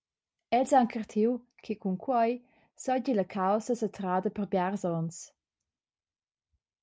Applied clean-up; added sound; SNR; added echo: none; none; none; none.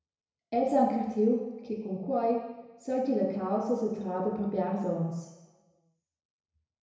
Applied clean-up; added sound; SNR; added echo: none; none; none; reverberation time 1.0 s.